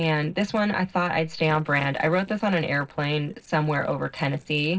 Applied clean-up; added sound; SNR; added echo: neural separator model SepFormer DNS4.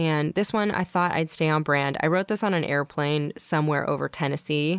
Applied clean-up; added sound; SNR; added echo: none; none; none; none.